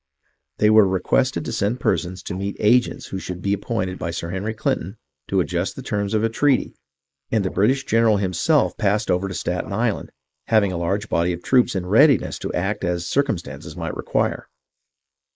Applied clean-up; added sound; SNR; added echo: neural mask model Resemble Enhance denoiser.